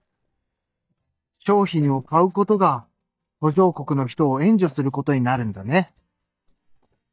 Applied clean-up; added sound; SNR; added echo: neural mask model DeepFilterNet 3.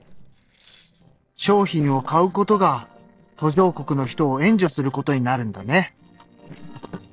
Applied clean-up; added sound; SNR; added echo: neural separator model SepFormer DNS4.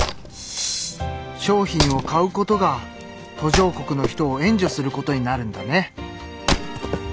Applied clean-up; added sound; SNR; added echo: none; Wood; 6 dB; none.